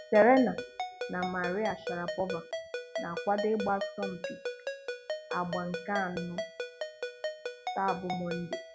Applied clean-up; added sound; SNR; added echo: none; Ringtone; 6 dB; none.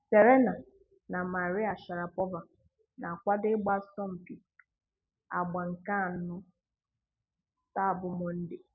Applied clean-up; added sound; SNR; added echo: none; none; none; none.